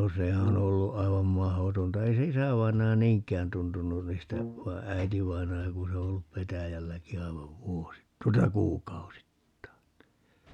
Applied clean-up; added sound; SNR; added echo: none; Brass instrument; 11 dB; none.